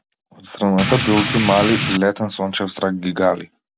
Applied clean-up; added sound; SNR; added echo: none; Rain; 2 dB; none.